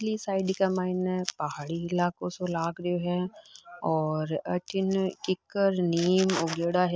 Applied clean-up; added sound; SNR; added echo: none; none; none; none.